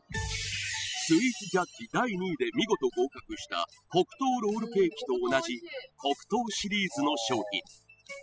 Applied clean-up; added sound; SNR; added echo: classical method spectral subtraction.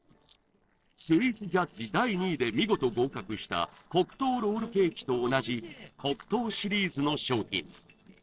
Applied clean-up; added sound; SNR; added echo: neural separator model SepFormer DNS4.